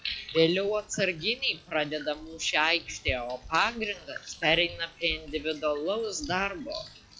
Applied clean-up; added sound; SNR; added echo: classical method log-MMSE.